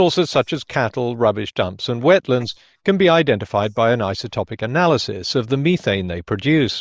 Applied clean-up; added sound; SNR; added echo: neural mask model Resemble Enhance denoiser.